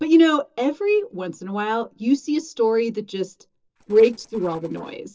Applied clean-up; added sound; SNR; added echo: neural separator model SepFormer DNS4.